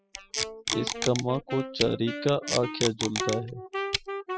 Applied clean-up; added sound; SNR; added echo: classical method spectral subtraction.